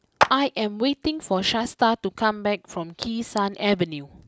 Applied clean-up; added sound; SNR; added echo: none; Clapping; 3 dB; none.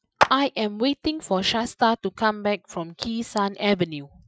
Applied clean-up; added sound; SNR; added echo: classical method Wiener filter.